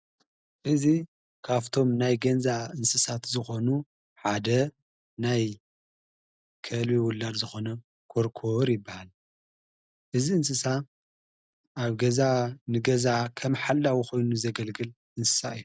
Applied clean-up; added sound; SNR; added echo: none; none; none; none.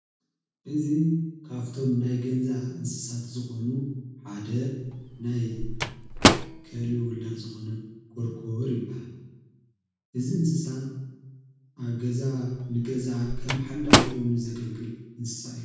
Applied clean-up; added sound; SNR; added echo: none; Microwave oven; -3 dB; reverberation time 1.1 s.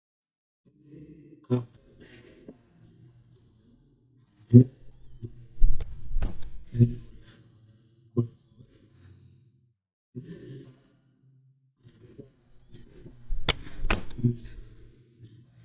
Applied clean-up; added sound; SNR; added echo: neural mask model DeepFilterNet 3.